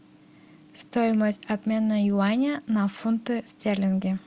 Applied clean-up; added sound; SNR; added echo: none; none; none; none.